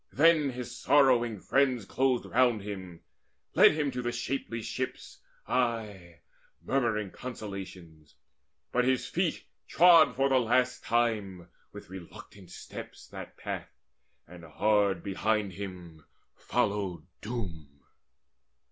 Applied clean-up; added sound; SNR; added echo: none; none; none; none.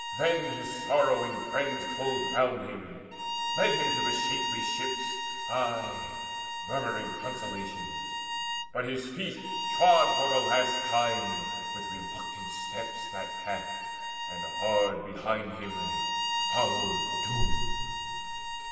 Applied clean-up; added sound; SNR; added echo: none; Bowed string instrument; 2 dB; reverberation time 2.3 s.